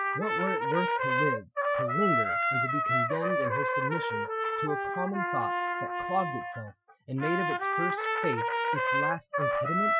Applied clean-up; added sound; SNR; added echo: classical method Wiener filter.